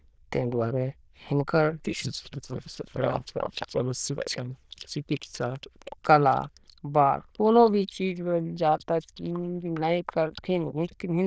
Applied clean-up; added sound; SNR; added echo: neural diffusion model UNIVERSE++.